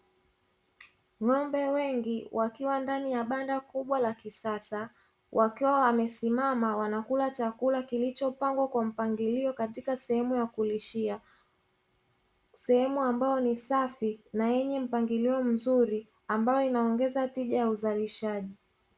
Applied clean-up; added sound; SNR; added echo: none; none; none; none.